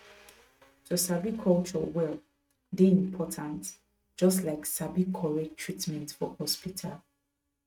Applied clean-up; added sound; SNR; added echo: neural mask model RNNoise.